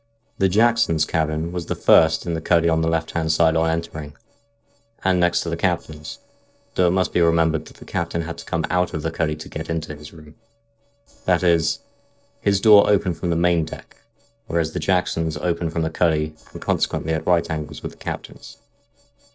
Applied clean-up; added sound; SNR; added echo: neural separator model SepFormer DNS4.